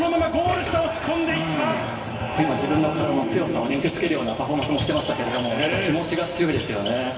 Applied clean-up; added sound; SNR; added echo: none; none; none; reverberation time 1.4 s.